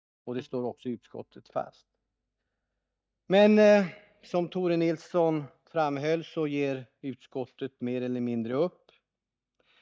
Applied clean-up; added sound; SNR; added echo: neural mask model DeepFilterNet 3.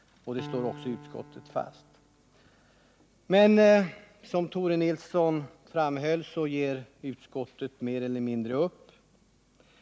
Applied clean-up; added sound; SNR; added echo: none; Piano; 19 dB; none.